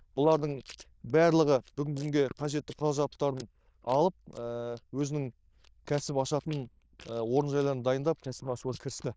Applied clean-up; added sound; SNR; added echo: neural diffusion model UNIVERSE++.